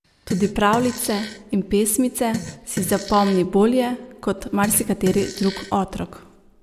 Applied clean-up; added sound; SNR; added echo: none; Fart; 14 dB; none.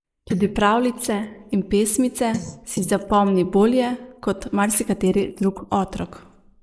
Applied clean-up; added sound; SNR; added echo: neural mask model Resemble Enhance denoiser.